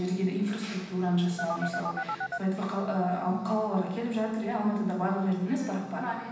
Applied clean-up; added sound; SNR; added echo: none; Telephone; 4 dB; reverberation time 0.9 s.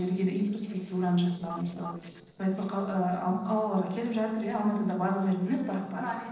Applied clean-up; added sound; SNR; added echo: neural separator model SepFormer DNS4.